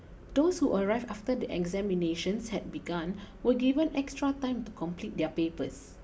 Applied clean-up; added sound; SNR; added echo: none; none; none; none.